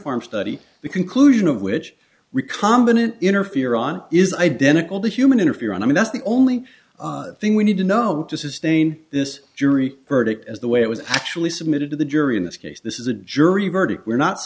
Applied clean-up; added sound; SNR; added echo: none; none; none; none.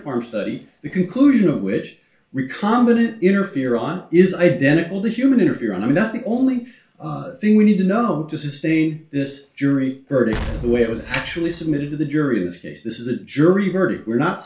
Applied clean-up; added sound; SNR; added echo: none; Explosion; 12 dB; reverberation time 0.3 s.